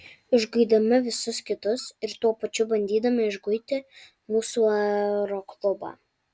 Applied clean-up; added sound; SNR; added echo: none; none; none; none.